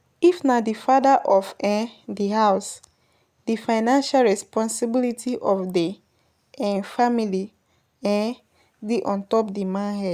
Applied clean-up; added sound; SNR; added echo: none; none; none; none.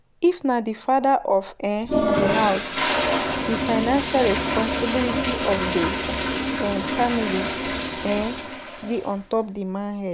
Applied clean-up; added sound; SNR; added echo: none; Toilet flush; 1 dB; none.